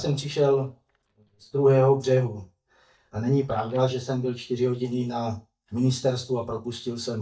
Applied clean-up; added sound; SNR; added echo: neural mask model DeepFilterNet 3.